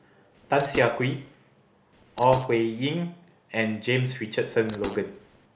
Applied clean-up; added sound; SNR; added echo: none; Fart; 14 dB; none.